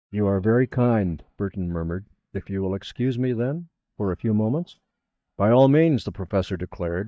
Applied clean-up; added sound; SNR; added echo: neural mask model DeepFilterNet 3.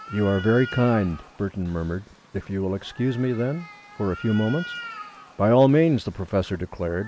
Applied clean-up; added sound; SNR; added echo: none; Cat; 17 dB; none.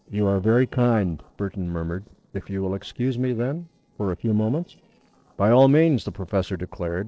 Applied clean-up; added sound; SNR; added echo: neural separator model SepFormer DNS4.